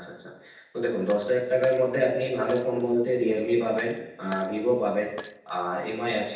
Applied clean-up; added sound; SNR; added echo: none; Glass; 20 dB; reverberation time 0.9 s.